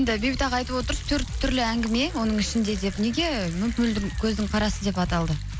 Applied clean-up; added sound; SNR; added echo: none; Livestock, farm animals, working animals + Liquid; 20 dB; none.